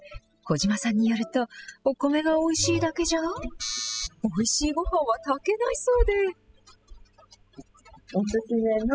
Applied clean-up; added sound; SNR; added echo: classical method spectral subtraction.